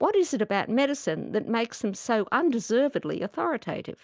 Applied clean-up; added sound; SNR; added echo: none; none; none; none.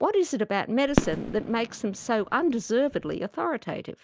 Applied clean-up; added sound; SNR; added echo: none; Fireworks; 6 dB; none.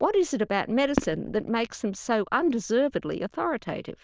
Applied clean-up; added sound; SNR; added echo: neural diffusion model UNIVERSE++.